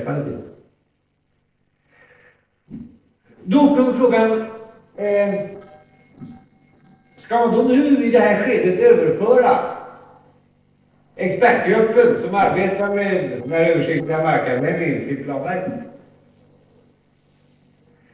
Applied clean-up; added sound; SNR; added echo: neural separator model SepFormer DNS4.